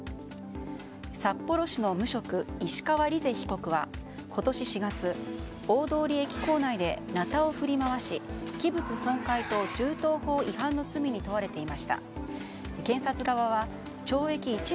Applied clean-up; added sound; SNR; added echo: none; none; none; none.